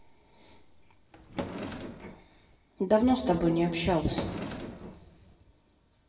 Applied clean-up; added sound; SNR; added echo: none; Drawer open or close; 9 dB; reverberation time 2.6 s.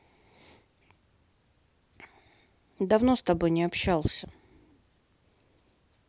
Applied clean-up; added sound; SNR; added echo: none; none; none; none.